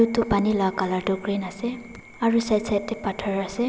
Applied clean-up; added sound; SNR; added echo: none; none; none; none.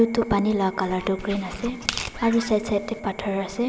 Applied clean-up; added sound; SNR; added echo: none; Tearing + Scratching (performance technique); 11 dB; none.